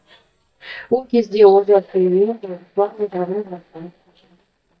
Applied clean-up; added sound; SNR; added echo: neural mask model DeepFilterNet 3.